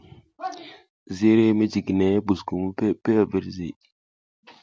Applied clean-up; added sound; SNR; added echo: none; none; none; none.